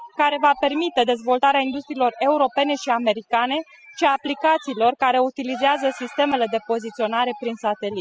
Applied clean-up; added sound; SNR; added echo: classical method spectral subtraction.